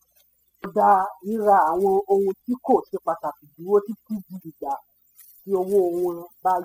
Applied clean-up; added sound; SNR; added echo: classical method spectral subtraction.